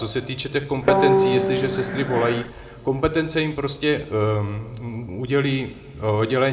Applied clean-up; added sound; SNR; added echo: none; Guitar; -2 dB; reverberation time 1.6 s.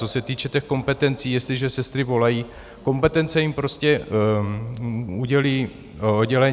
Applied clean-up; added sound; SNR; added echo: none; none; none; none.